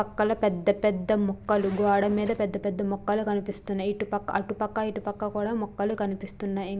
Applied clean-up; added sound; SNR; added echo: none; Zipper (clothing); 17 dB; none.